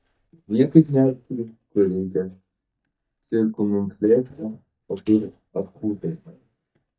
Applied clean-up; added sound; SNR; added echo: neural mask model DeepFilterNet 3.